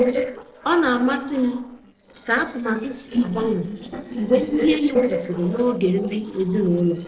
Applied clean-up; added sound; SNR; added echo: neural separator model SepFormer DNS4.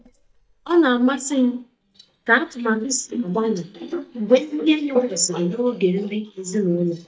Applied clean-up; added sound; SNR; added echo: neural mask model DeepFilterNet 3.